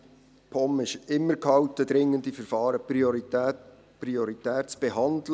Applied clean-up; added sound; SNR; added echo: none; none; none; none.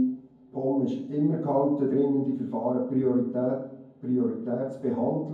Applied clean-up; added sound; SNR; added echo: none; none; none; reverberation time 0.9 s.